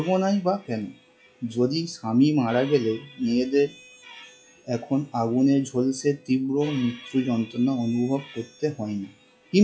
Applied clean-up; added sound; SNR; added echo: classical method log-MMSE.